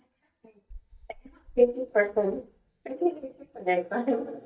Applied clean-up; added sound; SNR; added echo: neural mask model DeepFilterNet 3.